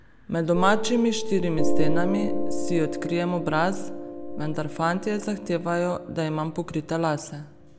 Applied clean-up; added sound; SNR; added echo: none; Piano; 0 dB; none.